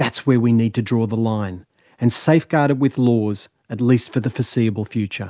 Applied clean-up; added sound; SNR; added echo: none; none; none; none.